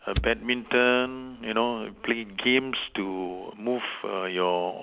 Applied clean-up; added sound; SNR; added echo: none; Fire; 13 dB; none.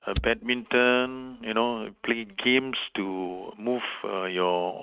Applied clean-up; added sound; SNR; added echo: neural mask model RNNoise.